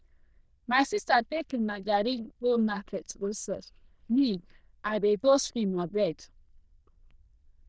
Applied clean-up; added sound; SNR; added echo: neural diffusion model UNIVERSE++.